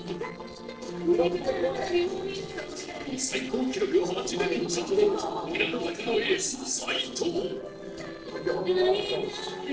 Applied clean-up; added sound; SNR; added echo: neural separator model SepFormer DNS4.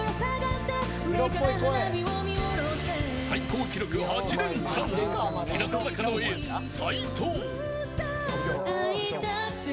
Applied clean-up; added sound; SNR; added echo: none; none; none; none.